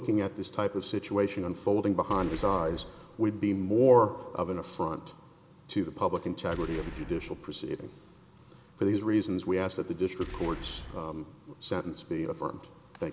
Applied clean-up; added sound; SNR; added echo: none; Boom; 16 dB; none.